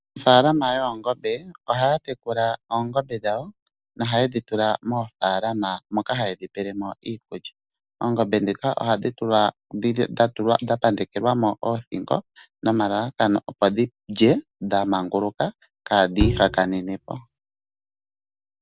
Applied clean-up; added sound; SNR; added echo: none; Bowed string instrument; 4 dB; none.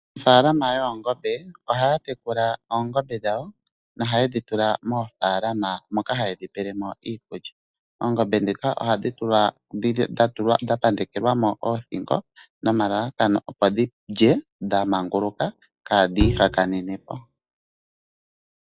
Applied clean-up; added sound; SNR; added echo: classical method log-MMSE.